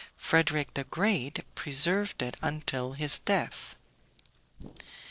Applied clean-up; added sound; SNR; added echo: neural separator model SepFormer DNS4.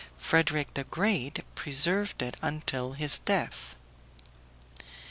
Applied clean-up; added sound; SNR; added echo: none; none; none; none.